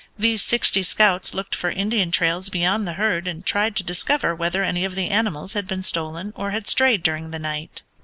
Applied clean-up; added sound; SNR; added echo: none; none; none; none.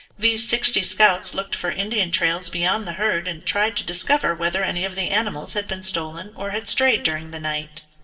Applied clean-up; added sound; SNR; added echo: neural separator model SepFormer DNS4.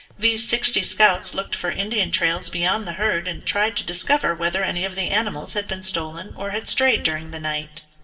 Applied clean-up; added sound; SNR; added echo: none; Run; 19 dB; reverberation time 0.8 s.